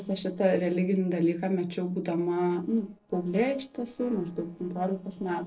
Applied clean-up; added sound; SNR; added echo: neural separator model SepFormer DNS4.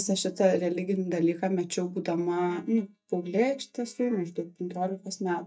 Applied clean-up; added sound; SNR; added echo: neural mask model DeepFilterNet 3.